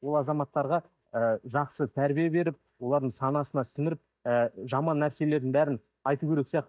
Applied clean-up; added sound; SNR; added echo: neural mask model DeepFilterNet 3.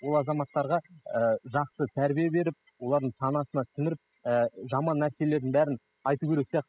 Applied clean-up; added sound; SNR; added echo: classical method spectral subtraction.